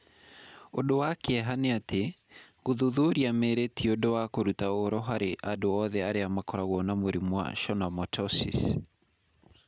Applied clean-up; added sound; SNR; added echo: none; none; none; none.